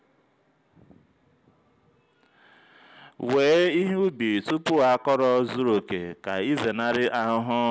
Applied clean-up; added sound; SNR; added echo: none; none; none; none.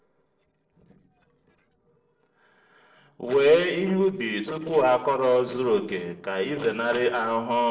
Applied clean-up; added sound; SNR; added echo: neural separator model SepFormer DNS4.